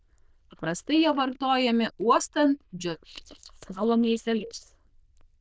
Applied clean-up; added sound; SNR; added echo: neural diffusion model UNIVERSE++.